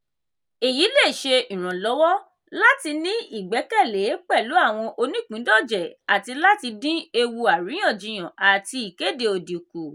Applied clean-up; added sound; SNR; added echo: none; none; none; none.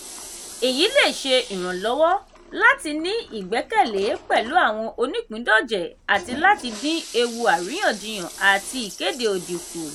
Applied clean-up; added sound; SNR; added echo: none; Toilet flush; 16 dB; none.